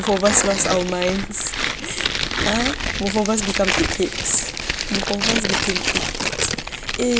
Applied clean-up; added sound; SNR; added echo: none; Tearing; 1 dB; none.